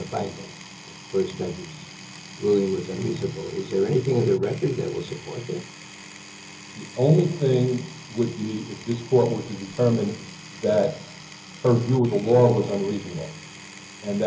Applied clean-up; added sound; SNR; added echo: none; Power tool; 18 dB; reverberation time 0.4 s.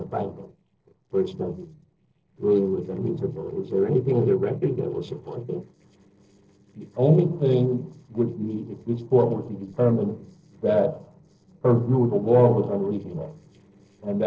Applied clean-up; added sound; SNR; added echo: neural separator model SepFormer DNS4.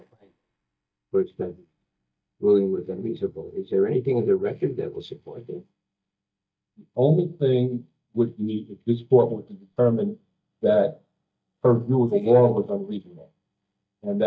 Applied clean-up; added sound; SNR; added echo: neural mask model DeepFilterNet 3.